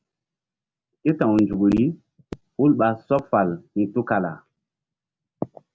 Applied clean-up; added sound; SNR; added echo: none; none; none; none.